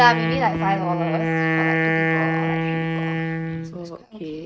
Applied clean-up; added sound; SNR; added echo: neural mask model RNNoise.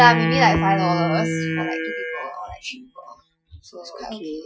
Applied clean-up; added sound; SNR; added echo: classical method Wiener filter.